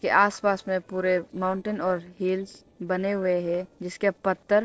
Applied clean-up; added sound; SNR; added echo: neural separator model SepFormer DNS4.